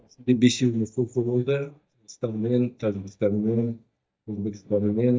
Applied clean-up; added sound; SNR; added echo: neural mask model DeepFilterNet 3.